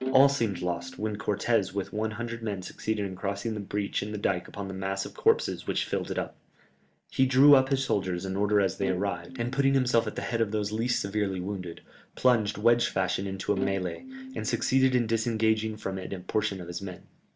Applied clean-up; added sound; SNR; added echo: none; Bowed string instrument; 13 dB; none.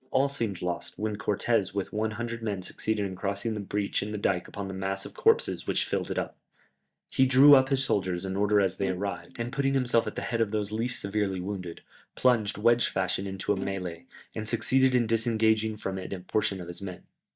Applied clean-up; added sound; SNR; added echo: neural mask model DeepFilterNet 3.